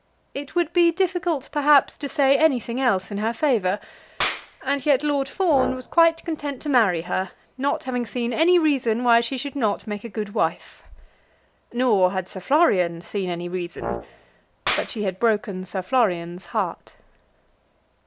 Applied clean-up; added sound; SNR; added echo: none; Clapping + Brass instrument; 11 dB; none.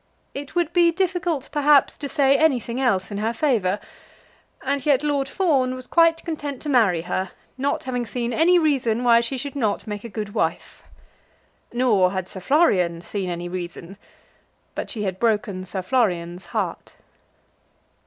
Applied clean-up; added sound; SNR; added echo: none; none; none; none.